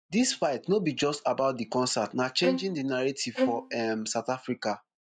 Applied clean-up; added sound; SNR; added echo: neural mask model DeepFilterNet 3.